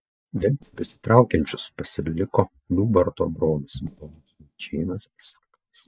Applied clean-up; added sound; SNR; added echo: neural mask model DeepFilterNet 3.